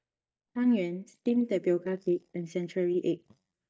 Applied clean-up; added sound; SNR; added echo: neural mask model DeepFilterNet 3.